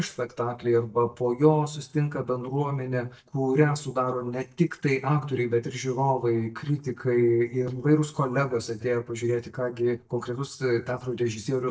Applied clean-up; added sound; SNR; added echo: neural mask model DeepFilterNet 3.